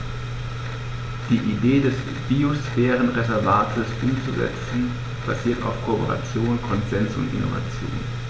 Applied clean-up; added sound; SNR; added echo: none; none; none; none.